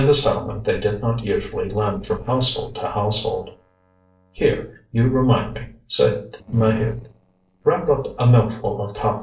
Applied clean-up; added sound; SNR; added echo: neural separator model SepFormer DNS4.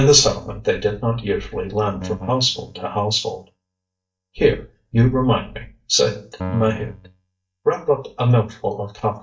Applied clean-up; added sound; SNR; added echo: neural mask model DeepFilterNet 3.